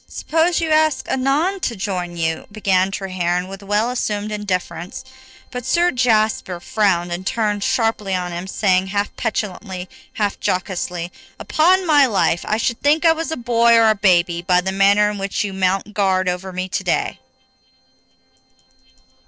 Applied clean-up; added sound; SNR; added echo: neural separator model SepFormer DNS4.